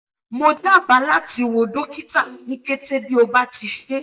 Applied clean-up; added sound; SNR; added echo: neural mask model DeepFilterNet 3.